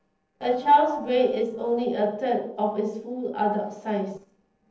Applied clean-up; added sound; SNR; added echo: neural separator model SepFormer DNS4.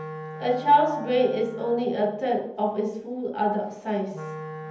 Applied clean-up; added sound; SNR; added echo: none; Wind instrument, woodwind instrument; 15 dB; reverberation time 0.7 s.